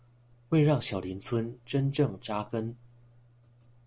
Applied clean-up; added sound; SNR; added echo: none; none; none; none.